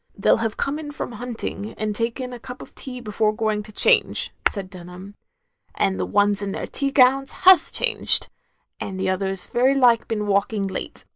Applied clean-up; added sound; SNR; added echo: neural mask model Resemble Enhance denoiser.